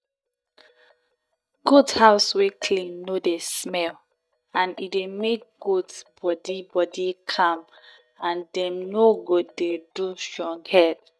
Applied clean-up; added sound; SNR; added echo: neural mask model DeepFilterNet 3.